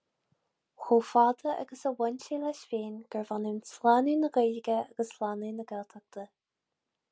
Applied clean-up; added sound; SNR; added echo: none; none; none; none.